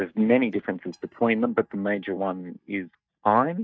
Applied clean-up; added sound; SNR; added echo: neural mask model DeepFilterNet 3.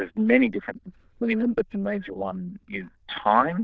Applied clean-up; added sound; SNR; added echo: neural diffusion model UNIVERSE++.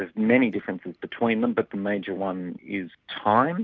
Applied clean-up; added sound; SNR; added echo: none; none; none; none.